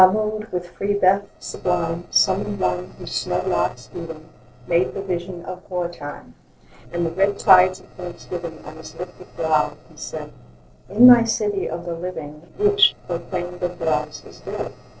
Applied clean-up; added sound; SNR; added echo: neural separator model SepFormer DNS4.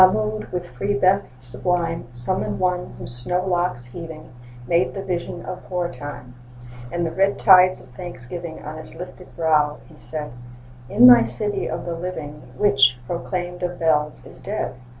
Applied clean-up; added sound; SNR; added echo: none; none; none; none.